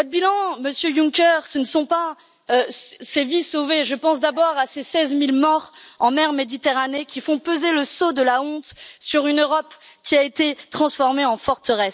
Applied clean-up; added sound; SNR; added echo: none; none; none; none.